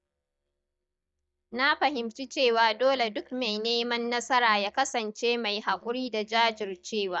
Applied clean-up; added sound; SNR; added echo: neural mask model DeepFilterNet 3.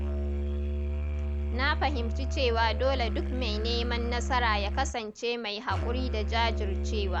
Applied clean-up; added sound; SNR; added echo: none; Musical instrument; -2 dB; none.